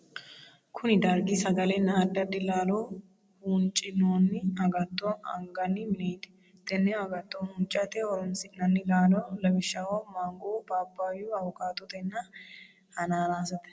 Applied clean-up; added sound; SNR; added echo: none; none; none; none.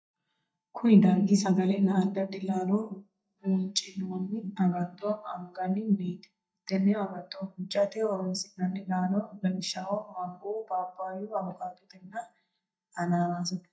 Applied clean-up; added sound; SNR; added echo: neural mask model DeepFilterNet 3.